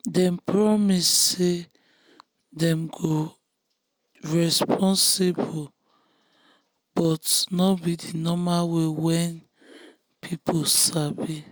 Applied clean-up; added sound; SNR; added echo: none; none; none; none.